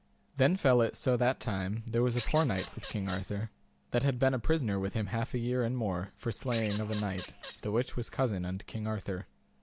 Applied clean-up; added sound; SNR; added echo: none; Bird vocalization, bird call, bird song / Fowl; 12 dB; none.